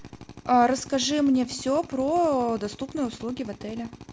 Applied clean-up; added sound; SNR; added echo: none; Drill; 18 dB; none.